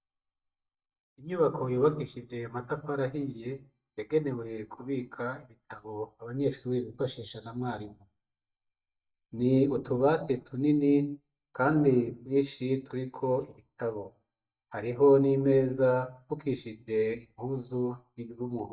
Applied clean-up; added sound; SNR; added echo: neural mask model DeepFilterNet 3.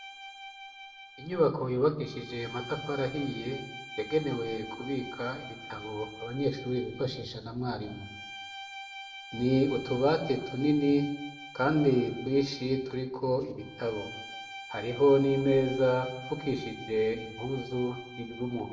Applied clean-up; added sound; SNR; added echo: none; Bowed string instrument; 15 dB; reverberation time 0.7 s.